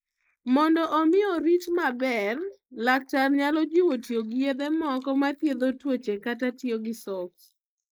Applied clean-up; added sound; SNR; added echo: neural mask model Resemble Enhance denoiser.